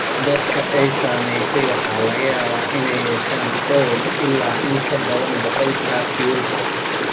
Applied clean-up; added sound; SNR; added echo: none; Stream; -1 dB; reverberation time 0.3 s.